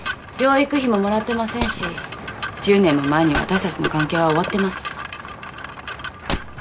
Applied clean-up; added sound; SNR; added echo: none; Wood; 13 dB; none.